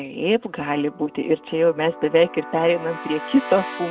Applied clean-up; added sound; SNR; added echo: none; Keyboard (musical) / Brass instrument; 14 dB; none.